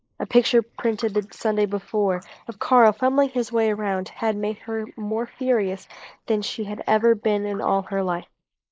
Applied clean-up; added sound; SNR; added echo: neural mask model Resemble Enhance denoiser.